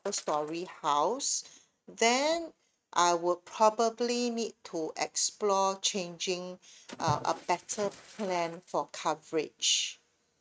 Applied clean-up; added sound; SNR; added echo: neural mask model RNNoise.